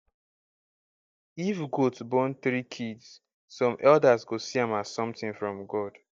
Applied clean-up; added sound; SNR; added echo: neural mask model DeepFilterNet 3.